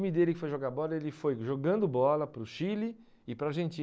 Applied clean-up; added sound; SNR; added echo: none; none; none; none.